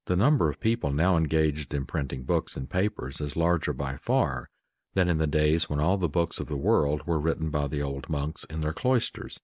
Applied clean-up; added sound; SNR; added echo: none; none; none; none.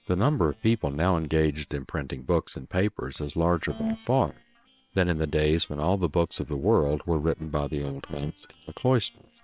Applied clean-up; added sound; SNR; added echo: neural separator model SepFormer WHAM!.